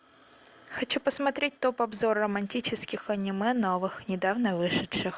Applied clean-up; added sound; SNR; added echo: none; none; none; none.